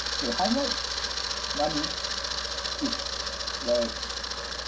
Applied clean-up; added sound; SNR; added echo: none; Camera; -2 dB; reverberation time 0.3 s.